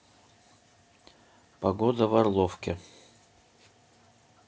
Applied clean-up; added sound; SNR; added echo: none; none; none; none.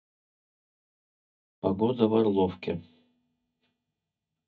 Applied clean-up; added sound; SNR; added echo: neural mask model DeepFilterNet 3.